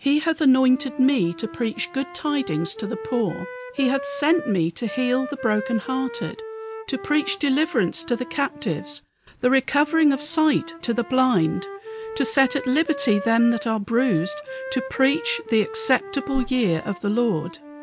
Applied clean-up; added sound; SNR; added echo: none; Whoosh, swoosh, swish + Wind instrument, woodwind instrument; 13 dB; none.